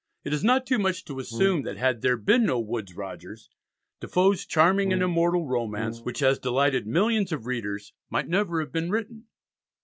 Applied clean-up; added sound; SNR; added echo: none; Brass instrument; 11 dB; none.